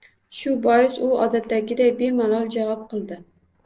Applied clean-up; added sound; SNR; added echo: neural separator model SepFormer DNS4.